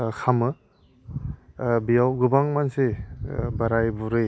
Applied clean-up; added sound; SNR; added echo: none; none; none; none.